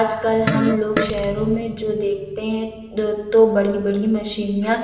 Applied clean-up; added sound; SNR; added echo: none; Fart; 4 dB; reverberation time 1.2 s.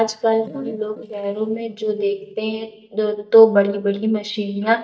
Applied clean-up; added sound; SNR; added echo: neural mask model DeepFilterNet 3.